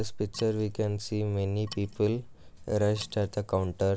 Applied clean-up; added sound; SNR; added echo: none; Wood; 19 dB; none.